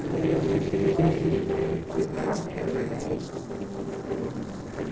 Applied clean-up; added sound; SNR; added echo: neural separator model SepFormer DNS4.